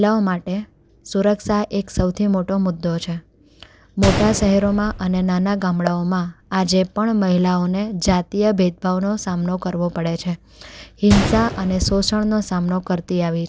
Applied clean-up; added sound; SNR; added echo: none; Gunshot, gunfire; 11 dB; none.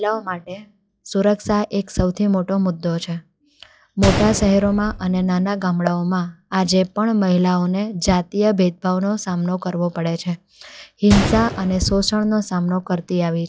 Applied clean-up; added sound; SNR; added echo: classical method log-MMSE.